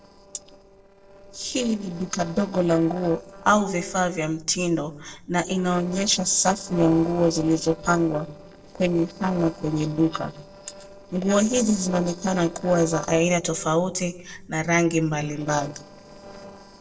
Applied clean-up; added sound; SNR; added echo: neural separator model SepFormer DNS4.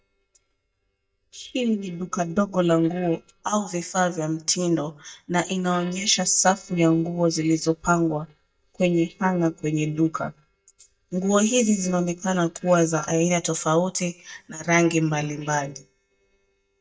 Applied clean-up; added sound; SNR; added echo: neural mask model DeepFilterNet 3.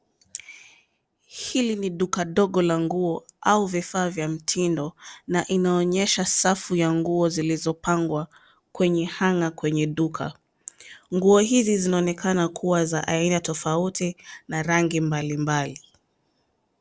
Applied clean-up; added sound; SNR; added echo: none; none; none; none.